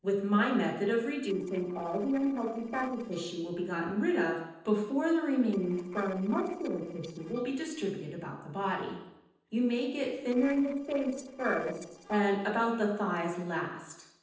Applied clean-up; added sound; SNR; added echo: neural separator model SepFormer DNS4.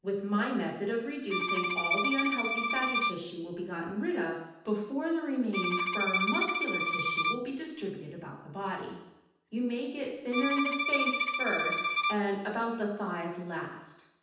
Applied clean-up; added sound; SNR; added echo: none; Bowed string instrument; -2 dB; reverberation time 0.9 s.